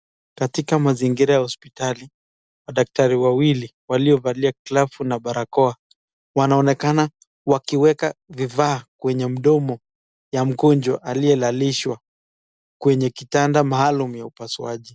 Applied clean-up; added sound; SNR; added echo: none; none; none; none.